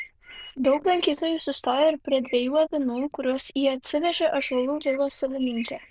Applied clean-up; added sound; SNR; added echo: neural diffusion model UNIVERSE++.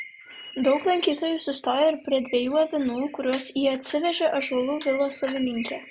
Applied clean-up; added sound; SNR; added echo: none; Bird; 19 dB; none.